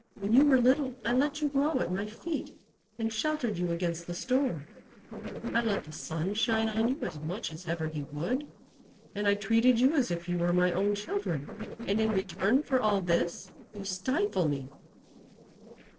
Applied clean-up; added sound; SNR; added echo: neural separator model SepFormer DNS4.